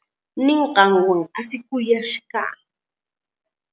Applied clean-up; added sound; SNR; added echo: none; none; none; none.